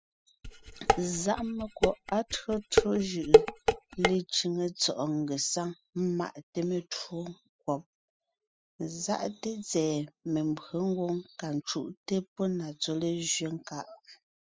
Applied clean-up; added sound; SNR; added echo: classical method spectral subtraction.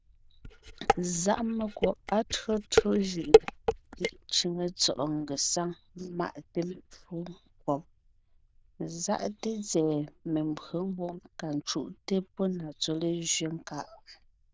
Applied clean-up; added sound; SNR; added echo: neural diffusion model UNIVERSE++.